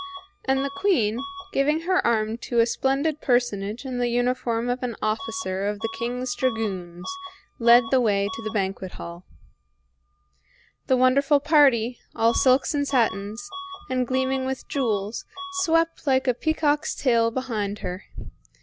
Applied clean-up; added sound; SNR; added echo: none; Bus / Alarm; 17 dB; none.